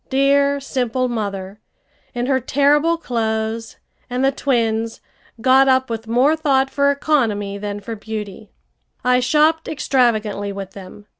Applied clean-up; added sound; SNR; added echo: none; none; none; none.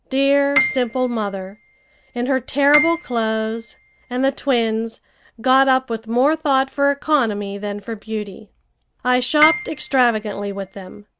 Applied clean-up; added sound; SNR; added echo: none; Piano; 6 dB; none.